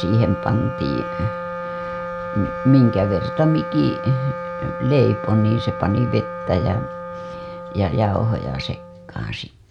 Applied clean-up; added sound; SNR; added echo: none; Wind instrument, woodwind instrument; 9 dB; none.